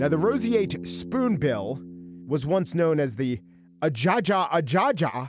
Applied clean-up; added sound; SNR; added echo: none; Bass guitar; 15 dB; none.